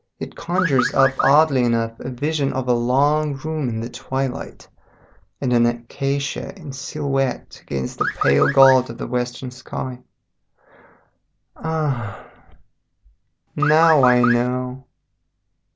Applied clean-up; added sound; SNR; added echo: none; Car; 3 dB; none.